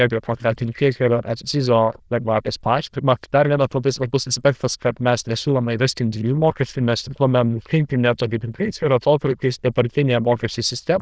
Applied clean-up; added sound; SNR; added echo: neural diffusion model UNIVERSE++.